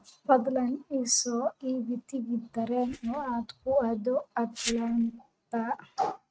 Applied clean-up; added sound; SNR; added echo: neural mask model RNNoise.